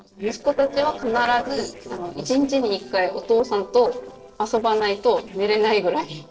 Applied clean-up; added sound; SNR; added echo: neural separator model SepFormer DNS4.